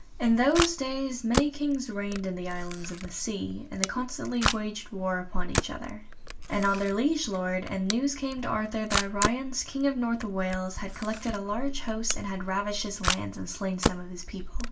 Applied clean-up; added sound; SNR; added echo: none; Camera; 5 dB; reverberation time 0.2 s.